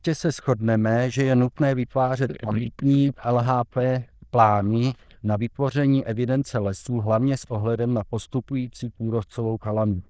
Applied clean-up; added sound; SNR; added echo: neural diffusion model UNIVERSE++.